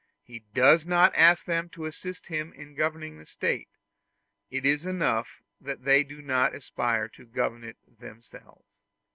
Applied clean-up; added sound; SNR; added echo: none; none; none; none.